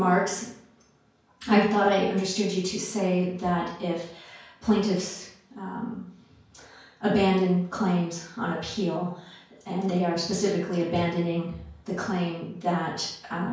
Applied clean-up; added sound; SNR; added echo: none; none; none; reverberation time 0.5 s.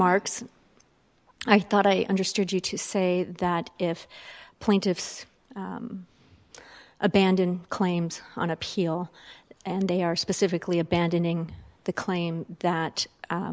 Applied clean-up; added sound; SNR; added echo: none; none; none; none.